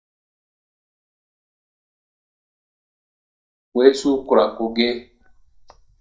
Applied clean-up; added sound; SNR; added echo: neural mask model DeepFilterNet 3.